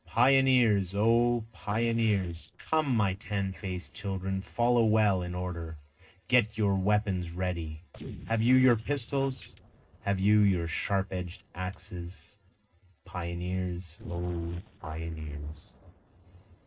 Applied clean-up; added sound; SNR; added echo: neural separator model SepFormer DNS4.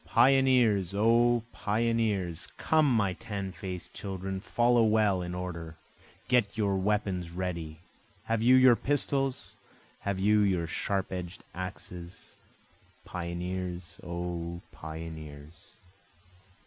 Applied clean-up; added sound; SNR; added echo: none; none; none; none.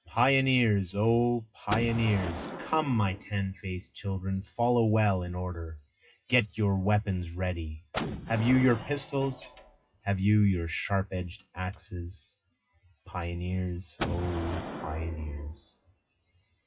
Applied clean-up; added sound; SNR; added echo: classical method WPE with log-MMSE.